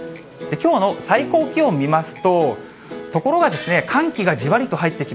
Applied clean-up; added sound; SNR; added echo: none; Gong; 19 dB; none.